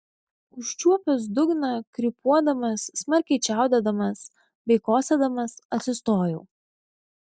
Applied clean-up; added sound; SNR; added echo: neural mask model DeepFilterNet 3.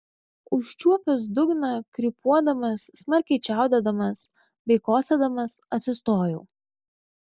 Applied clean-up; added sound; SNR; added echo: none; none; none; none.